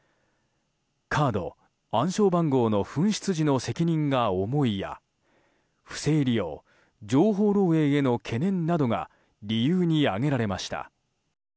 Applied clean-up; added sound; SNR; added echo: none; none; none; none.